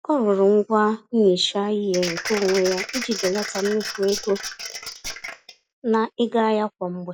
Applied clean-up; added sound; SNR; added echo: classical method log-MMSE.